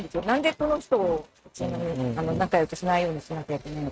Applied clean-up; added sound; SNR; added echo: neural mask model RNNoise.